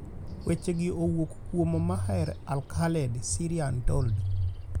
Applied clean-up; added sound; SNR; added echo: none; Bird vocalization, bird call, bird song; 7 dB; none.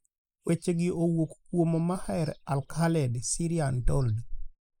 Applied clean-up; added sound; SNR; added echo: neural mask model Resemble Enhance denoiser.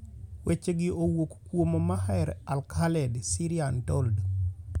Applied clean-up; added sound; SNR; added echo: none; none; none; none.